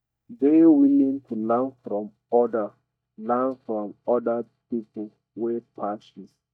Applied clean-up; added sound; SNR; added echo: neural mask model DeepFilterNet 3.